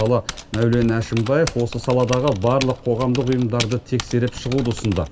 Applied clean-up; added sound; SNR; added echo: none; Typing; 13 dB; reverberation time 1.5 s.